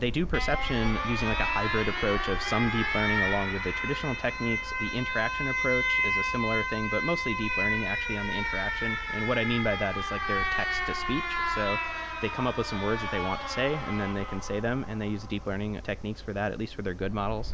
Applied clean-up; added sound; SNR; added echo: none; Alarm; 0 dB; none.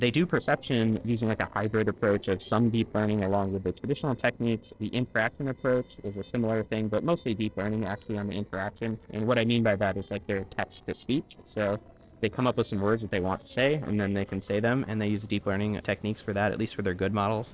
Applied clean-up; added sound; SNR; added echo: neural separator model SepFormer DNS4.